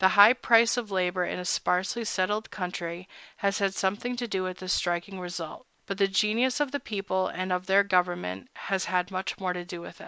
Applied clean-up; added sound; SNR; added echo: none; none; none; none.